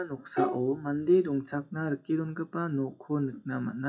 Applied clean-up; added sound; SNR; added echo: classical method WPE with log-MMSE.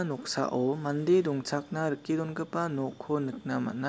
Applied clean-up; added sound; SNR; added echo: none; none; none; none.